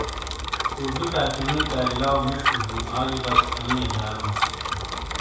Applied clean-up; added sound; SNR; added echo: none; Bicycle; -1 dB; reverberation time 0.7 s.